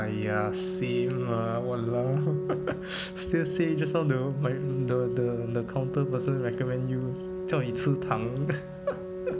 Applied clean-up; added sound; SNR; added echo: none; Organ; 5 dB; none.